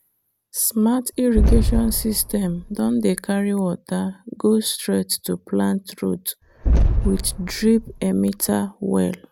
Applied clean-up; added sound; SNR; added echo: none; Boom; 0 dB; none.